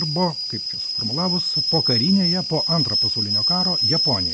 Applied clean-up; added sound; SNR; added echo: none; Boiling / Alarm; -2 dB; none.